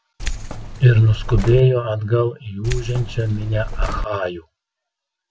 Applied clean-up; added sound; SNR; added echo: none; Keys jangling; 5 dB; none.